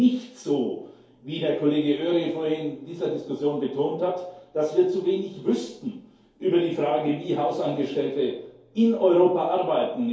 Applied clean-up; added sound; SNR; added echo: none; none; none; reverberation time 2.4 s.